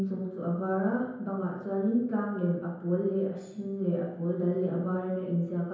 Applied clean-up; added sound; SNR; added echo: none; none; none; reverberation time 0.9 s.